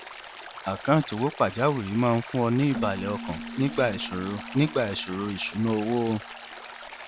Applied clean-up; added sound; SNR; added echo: none; Keyboard (musical) + Stream; 12 dB; none.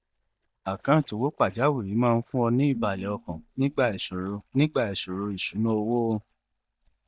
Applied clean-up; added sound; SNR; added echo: neural mask model DeepFilterNet 3.